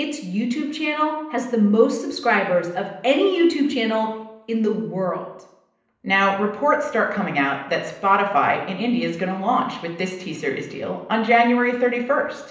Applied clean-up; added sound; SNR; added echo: none; none; none; reverberation time 0.8 s.